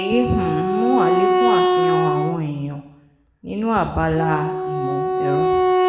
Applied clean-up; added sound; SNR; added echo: none; Wind instrument, woodwind instrument; -3 dB; reverberation time 0.9 s.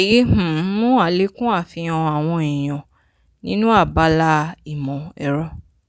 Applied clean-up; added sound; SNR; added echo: none; none; none; none.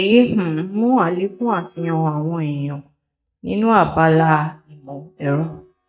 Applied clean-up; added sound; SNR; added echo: neural mask model DeepFilterNet 3.